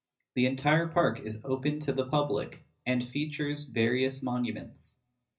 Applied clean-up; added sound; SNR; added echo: none; none; none; reverberation time 0.4 s.